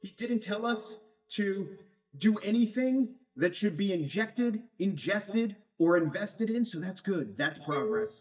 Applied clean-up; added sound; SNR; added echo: neural mask model DeepFilterNet 3.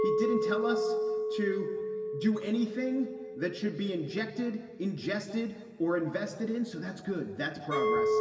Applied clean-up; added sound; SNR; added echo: none; Chink, clink; 1 dB; reverberation time 2.1 s.